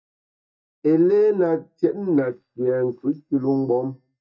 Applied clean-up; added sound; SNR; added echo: neural mask model DeepFilterNet 3.